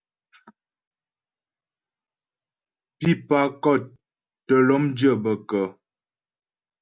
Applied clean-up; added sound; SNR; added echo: none; none; none; none.